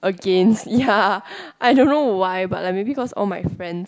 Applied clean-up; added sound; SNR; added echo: none; none; none; none.